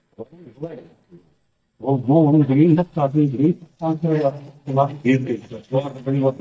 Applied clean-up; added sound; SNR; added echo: neural mask model DeepFilterNet 3.